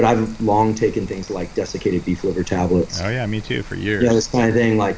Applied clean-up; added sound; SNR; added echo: none; Rain; 17 dB; none.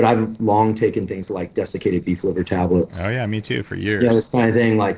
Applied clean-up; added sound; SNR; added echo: neural separator model SepFormer DNS4.